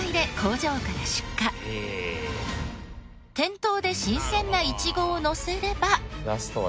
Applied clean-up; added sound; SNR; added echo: none; none; none; none.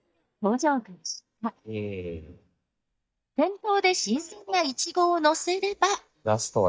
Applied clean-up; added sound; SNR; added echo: neural mask model DeepFilterNet 3.